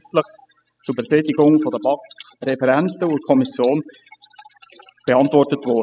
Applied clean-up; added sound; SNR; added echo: classical method spectral subtraction.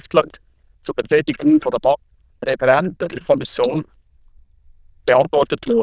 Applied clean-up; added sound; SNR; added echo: neural diffusion model UNIVERSE++.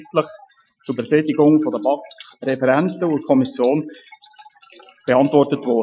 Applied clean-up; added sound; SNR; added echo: classical method Wiener filter.